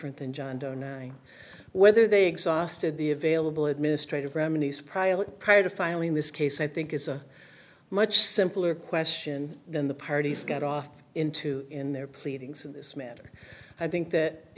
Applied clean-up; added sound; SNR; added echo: none; none; none; none.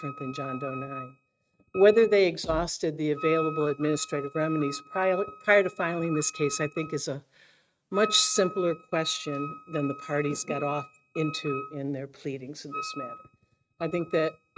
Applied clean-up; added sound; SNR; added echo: neural mask model RNNoise.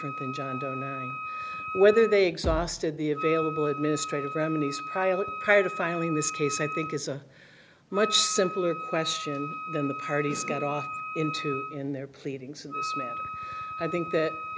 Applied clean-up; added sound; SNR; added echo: none; Bass drum + Wind instrument, woodwind instrument; 7 dB; none.